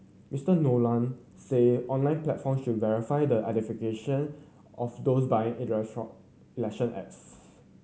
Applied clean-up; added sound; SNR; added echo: none; none; none; none.